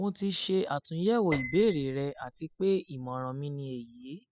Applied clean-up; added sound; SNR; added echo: classical method spectral subtraction.